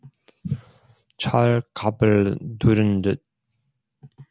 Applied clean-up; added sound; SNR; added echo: none; none; none; none.